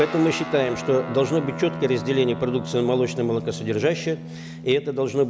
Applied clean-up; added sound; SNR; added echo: none; Guitar; 10 dB; none.